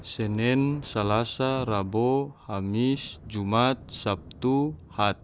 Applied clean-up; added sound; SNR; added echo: none; Thunder; 20 dB; none.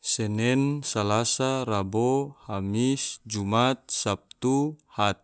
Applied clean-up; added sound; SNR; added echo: none; none; none; none.